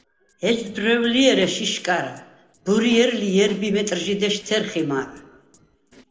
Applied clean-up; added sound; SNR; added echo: neural separator model SepFormer DNS4.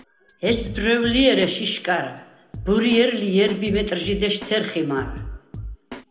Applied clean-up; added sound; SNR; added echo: none; Drum kit; 14 dB; reverberation time 0.7 s.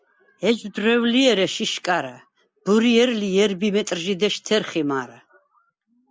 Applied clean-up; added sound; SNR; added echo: none; none; none; none.